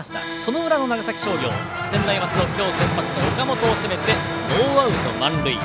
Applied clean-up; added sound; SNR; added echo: none; Accordion; 10 dB; none.